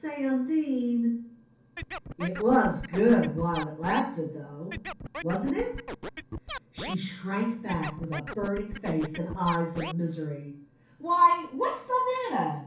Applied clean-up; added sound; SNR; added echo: none; Scratching (performance technique); 10 dB; reverberation time 0.6 s.